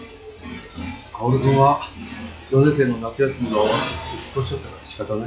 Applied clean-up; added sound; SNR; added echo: classical method log-MMSE.